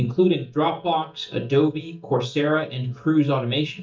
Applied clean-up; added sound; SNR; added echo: neural mask model DeepFilterNet 3.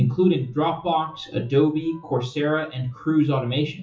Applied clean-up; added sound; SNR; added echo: classical method WPE with log-MMSE.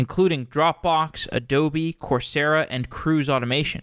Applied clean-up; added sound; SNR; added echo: none; none; none; none.